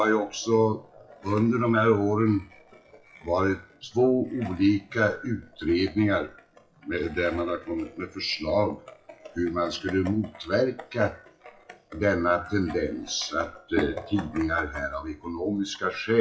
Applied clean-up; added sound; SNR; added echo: classical method WPE with log-MMSE.